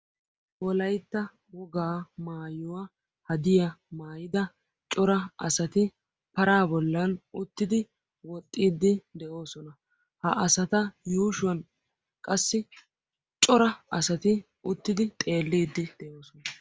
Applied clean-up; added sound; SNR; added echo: none; none; none; none.